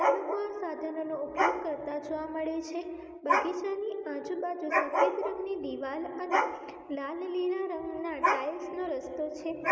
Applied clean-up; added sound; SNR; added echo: none; Dog; -1 dB; none.